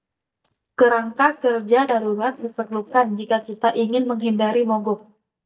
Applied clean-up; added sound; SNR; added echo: neural mask model DeepFilterNet 3.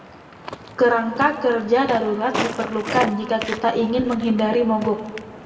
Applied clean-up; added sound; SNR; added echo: none; Walk, footsteps; 11 dB; reverberation time 1.9 s.